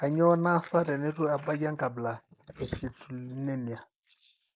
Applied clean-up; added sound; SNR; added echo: neural mask model Resemble Enhance denoiser.